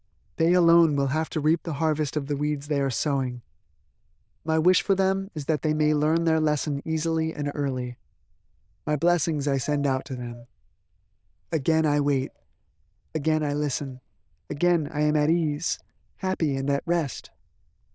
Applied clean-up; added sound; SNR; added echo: neural diffusion model UNIVERSE++.